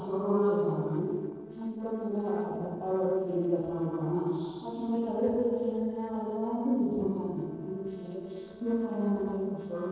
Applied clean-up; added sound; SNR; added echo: neural separator model SepFormer DNS4.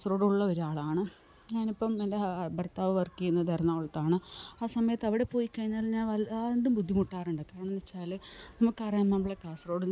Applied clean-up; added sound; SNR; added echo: none; none; none; none.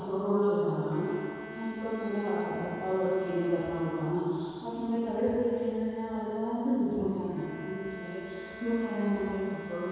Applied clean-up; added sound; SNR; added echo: none; Bowed string instrument; 16 dB; reverberation time 2.2 s.